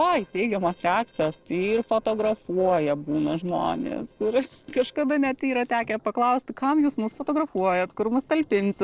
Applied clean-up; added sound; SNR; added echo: neural separator model SepFormer DNS4.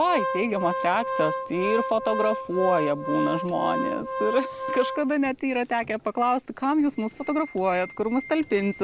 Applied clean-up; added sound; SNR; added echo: none; Organ; 6 dB; none.